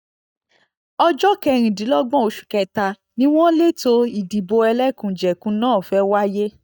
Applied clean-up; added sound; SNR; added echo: neural mask model DeepFilterNet 3.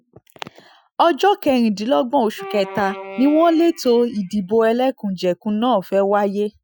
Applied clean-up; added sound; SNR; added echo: classical method Wiener filter.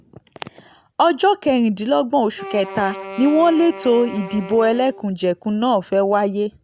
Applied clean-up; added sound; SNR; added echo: none; Wind instrument, woodwind instrument; 15 dB; none.